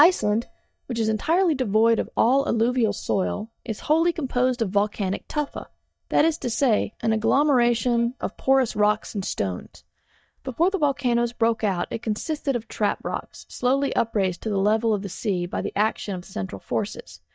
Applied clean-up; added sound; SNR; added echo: neural mask model DeepFilterNet 3.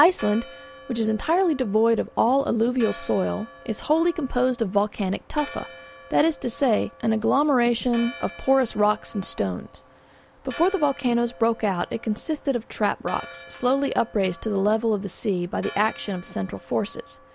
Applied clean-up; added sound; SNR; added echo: none; Church bell; 20 dB; none.